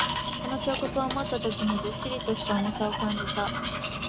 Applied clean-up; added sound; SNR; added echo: none; Domestic sounds, home sounds; 0 dB; none.